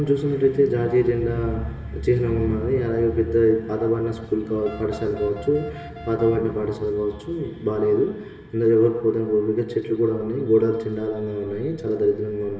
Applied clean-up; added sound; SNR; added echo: none; Wind instrument, woodwind instrument; 18 dB; reverberation time 1.3 s.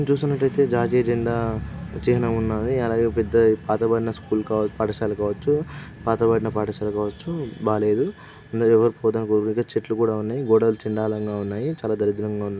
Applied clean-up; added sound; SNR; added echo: none; none; none; none.